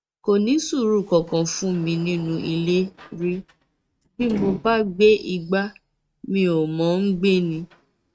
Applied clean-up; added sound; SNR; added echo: neural mask model RNNoise.